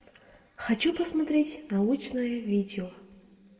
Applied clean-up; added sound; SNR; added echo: none; none; none; reverberation time 0.9 s.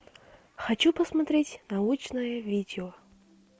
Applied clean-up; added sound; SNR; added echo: none; none; none; none.